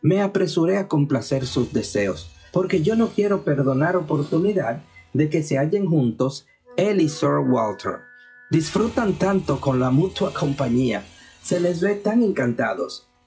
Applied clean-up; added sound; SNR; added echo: classical method log-MMSE.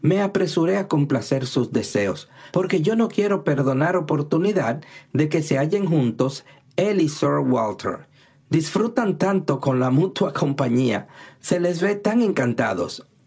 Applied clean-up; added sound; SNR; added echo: none; none; none; none.